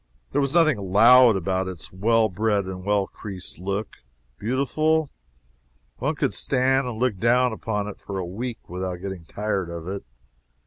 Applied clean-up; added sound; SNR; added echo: none; Buzz; 15 dB; none.